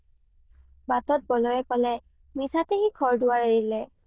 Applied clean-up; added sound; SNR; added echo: neural diffusion model UNIVERSE++.